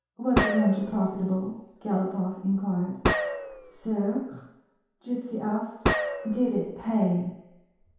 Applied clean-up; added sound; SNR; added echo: none; Gunshot, gunfire; 2 dB; reverberation time 0.8 s.